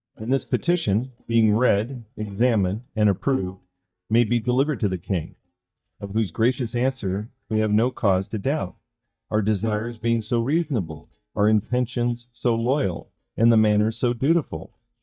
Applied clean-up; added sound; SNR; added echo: neural mask model DeepFilterNet 3.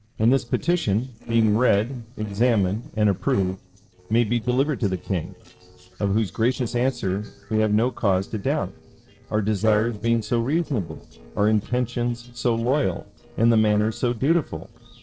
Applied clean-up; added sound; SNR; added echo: neural separator model SepFormer DNS4.